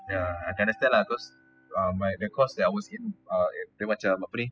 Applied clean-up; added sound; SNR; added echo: classical method spectral subtraction.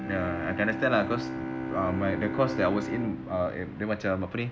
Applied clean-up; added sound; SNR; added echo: none; Bowed string instrument; 6 dB; none.